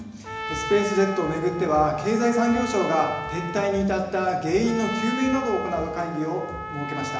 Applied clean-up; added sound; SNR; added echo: none; Trumpet; 9 dB; reverberation time 1.0 s.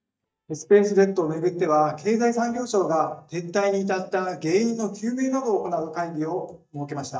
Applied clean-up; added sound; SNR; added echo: neural mask model DeepFilterNet 3.